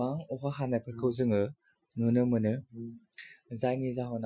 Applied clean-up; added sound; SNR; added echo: classical method Wiener filter.